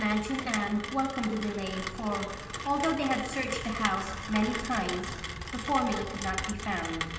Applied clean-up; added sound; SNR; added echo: none; Rain; 6 dB; reverberation time 1.2 s.